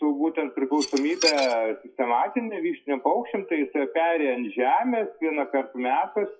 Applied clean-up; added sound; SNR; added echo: classical method WPE with log-MMSE.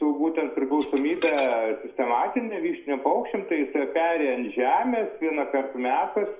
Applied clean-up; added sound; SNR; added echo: none; Dishes, pots, and pans / Glass; 6 dB; reverberation time 0.4 s.